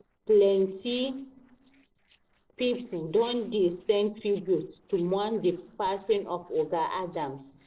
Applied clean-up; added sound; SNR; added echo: neural separator model SepFormer DNS4.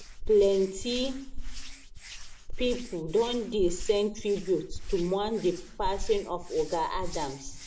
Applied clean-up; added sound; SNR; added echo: none; Hands; 6 dB; reverberation time 0.7 s.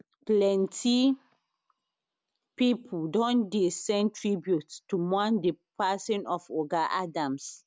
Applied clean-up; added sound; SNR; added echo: none; none; none; none.